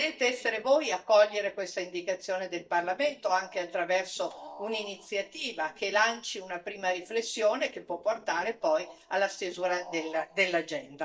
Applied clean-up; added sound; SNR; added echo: neural mask model DeepFilterNet 3.